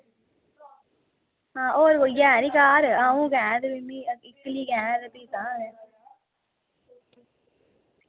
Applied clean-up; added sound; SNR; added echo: none; none; none; none.